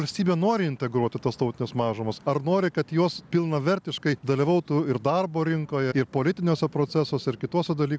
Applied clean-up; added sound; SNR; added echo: none; none; none; none.